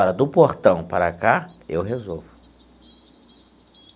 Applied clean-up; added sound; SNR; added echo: none; Fowl; 19 dB; none.